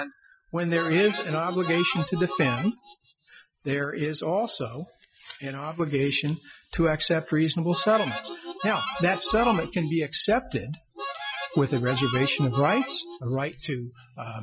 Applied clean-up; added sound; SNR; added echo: classical method Wiener filter.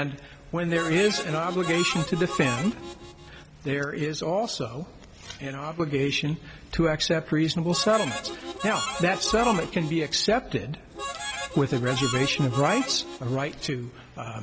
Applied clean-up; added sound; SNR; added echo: none; Harmonica; 8 dB; none.